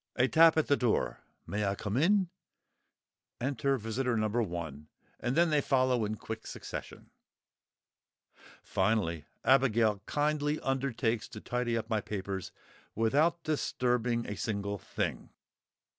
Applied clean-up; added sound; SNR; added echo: none; none; none; none.